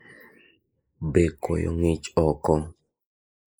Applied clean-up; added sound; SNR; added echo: neural mask model Resemble Enhance denoiser.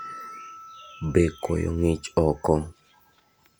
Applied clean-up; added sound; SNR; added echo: none; Piano; 19 dB; none.